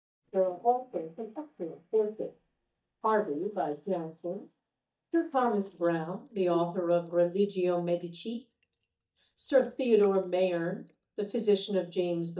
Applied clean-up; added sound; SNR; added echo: neural mask model DeepFilterNet 3.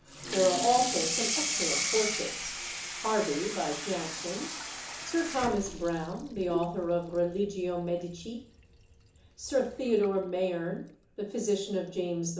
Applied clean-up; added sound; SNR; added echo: none; Sink (filling or washing) / Water tap, faucet; 5 dB; reverberation time 0.8 s.